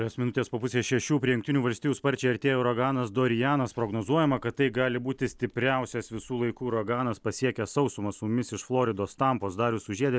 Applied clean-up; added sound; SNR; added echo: none; none; none; none.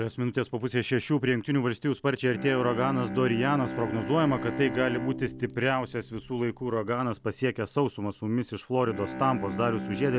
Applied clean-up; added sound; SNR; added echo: none; Bowed string instrument; 10 dB; none.